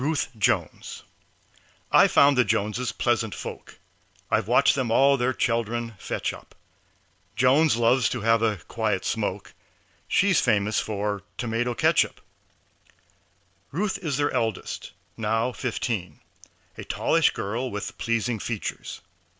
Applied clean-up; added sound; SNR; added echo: none; none; none; none.